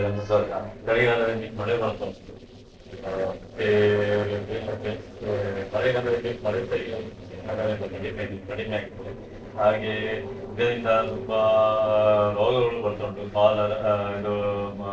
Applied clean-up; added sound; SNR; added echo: neural separator model SepFormer DNS4.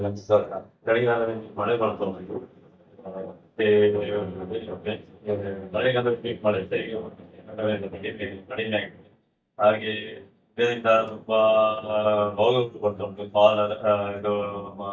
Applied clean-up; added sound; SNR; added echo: neural mask model DeepFilterNet 3.